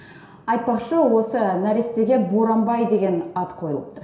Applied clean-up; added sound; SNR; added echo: none; none; none; reverberation time 0.7 s.